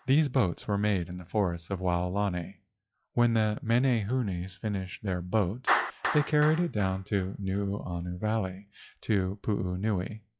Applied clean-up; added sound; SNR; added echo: classical method log-MMSE.